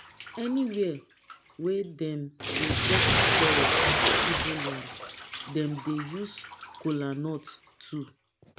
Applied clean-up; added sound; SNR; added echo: none; Bathtub (filling or washing); -4 dB; none.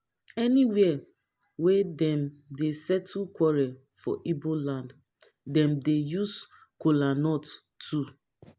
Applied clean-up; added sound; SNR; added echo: none; none; none; none.